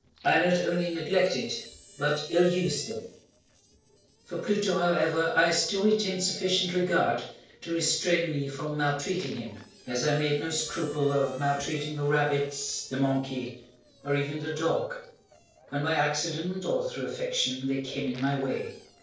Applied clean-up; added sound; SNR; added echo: neural separator model SepFormer DNS4.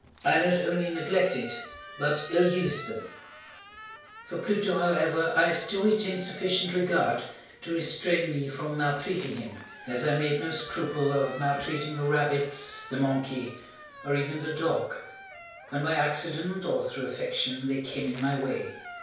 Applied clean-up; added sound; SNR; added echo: none; Squeak; 17 dB; reverberation time 0.5 s.